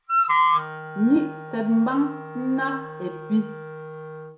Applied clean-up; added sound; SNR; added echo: none; Wind instrument, woodwind instrument; 2 dB; reverberation time 0.6 s.